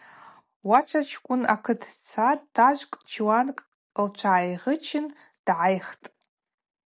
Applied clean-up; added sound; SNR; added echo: none; none; none; none.